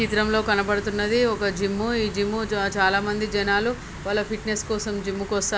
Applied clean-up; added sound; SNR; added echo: none; none; none; none.